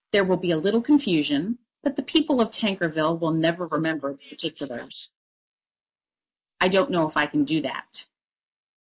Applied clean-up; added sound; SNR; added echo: neural mask model Resemble Enhance denoiser.